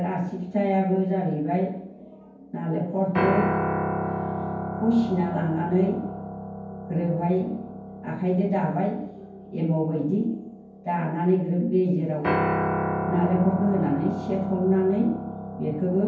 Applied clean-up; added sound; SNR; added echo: none; Piano; 6 dB; reverberation time 0.9 s.